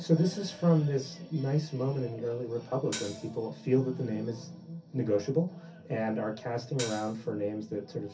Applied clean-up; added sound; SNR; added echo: none; Hi-hat; 11 dB; reverberation time 0.3 s.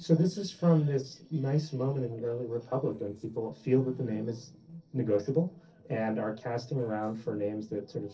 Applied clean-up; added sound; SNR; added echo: neural separator model SepFormer DNS4.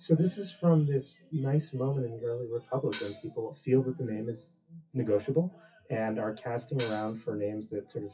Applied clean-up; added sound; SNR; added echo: classical method WPE with log-MMSE.